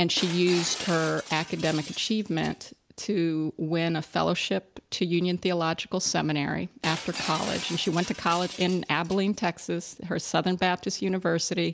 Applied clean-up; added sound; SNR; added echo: none; Shatter; 12 dB; none.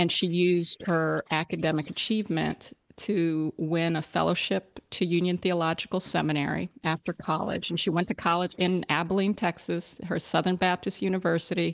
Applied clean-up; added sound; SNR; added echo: neural mask model Resemble Enhance denoiser.